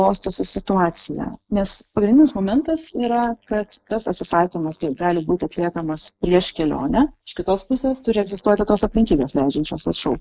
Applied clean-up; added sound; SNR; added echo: neural mask model Resemble Enhance denoiser.